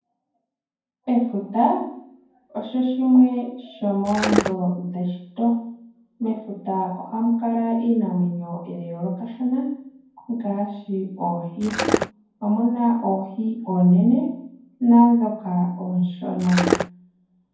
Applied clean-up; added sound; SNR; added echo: none; Skateboard; 0 dB; reverberation time 0.9 s.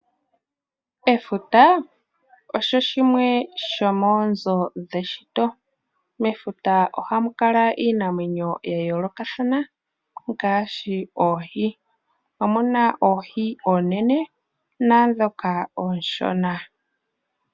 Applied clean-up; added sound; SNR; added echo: none; none; none; none.